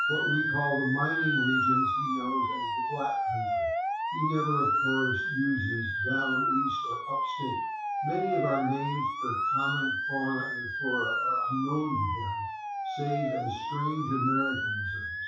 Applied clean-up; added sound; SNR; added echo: classical method WPE with log-MMSE.